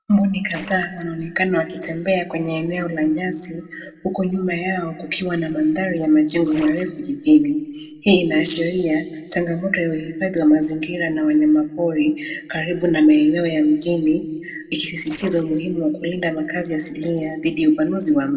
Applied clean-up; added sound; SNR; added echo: neural separator model SepFormer DNS4.